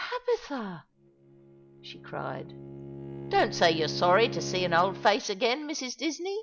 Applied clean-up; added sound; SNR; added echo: none; Bowed string instrument; 11 dB; none.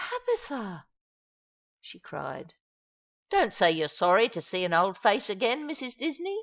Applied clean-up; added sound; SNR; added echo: neural mask model Resemble Enhance denoiser.